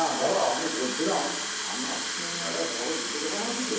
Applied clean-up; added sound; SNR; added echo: none; Fill (with liquid) / Water tap, faucet; 1 dB; reverberation time 2.2 s.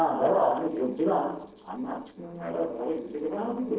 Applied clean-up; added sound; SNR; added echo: neural separator model SepFormer DNS4.